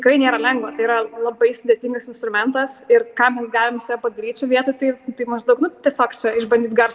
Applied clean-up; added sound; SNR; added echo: none; Acoustic guitar; 14 dB; none.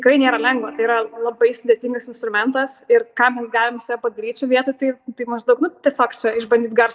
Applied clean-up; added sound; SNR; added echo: neural mask model DeepFilterNet 3.